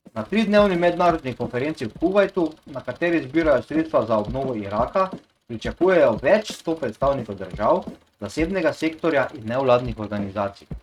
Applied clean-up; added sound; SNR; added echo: neural mask model RNNoise.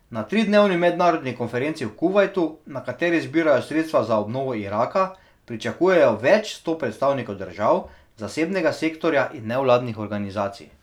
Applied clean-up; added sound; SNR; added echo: none; none; none; none.